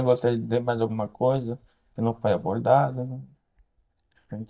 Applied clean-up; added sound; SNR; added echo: neural mask model DeepFilterNet 3.